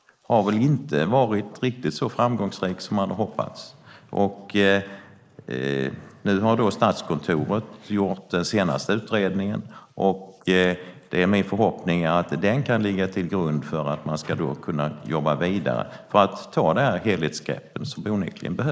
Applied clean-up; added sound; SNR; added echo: neural mask model Resemble Enhance denoiser.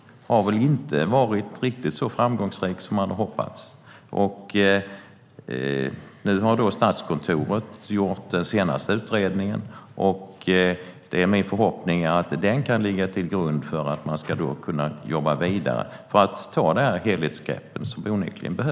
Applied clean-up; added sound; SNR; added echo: none; none; none; none.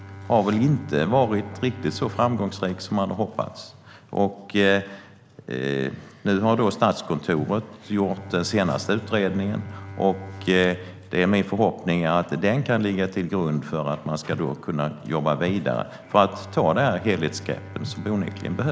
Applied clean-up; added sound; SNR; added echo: none; Bowed string instrument; 18 dB; none.